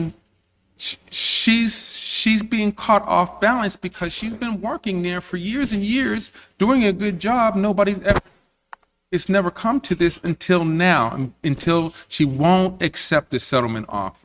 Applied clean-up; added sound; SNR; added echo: neural mask model RNNoise.